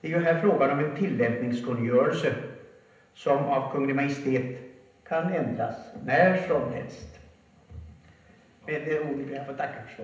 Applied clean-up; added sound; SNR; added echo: none; none; none; reverberation time 0.8 s.